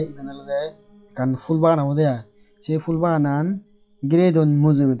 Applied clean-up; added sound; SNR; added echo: classical method log-MMSE.